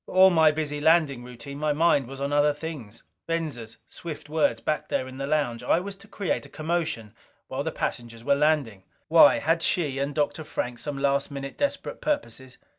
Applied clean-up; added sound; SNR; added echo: none; none; none; none.